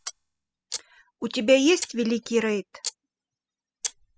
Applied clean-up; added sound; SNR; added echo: classical method spectral subtraction.